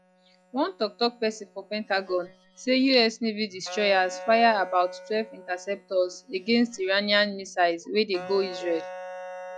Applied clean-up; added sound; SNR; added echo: classical method log-MMSE.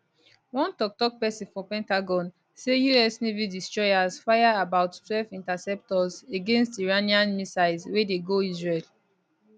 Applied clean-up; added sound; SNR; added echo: none; none; none; none.